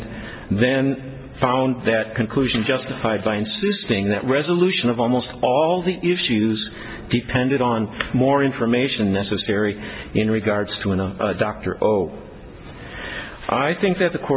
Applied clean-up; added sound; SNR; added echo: none; none; none; none.